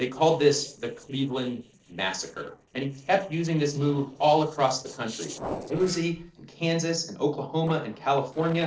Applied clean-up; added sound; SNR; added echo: neural separator model SepFormer DNS4.